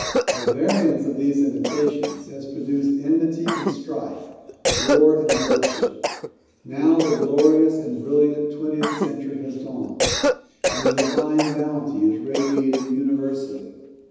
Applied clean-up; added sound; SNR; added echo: none; Cough; 4 dB; reverberation time 1.1 s.